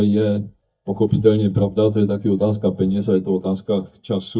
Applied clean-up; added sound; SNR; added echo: neural mask model DeepFilterNet 3.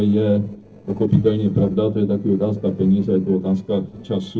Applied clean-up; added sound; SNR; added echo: neural separator model SepFormer DNS4.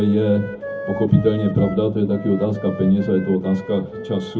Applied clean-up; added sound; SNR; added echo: none; Wind instrument, woodwind instrument; 14 dB; reverberation time 0.3 s.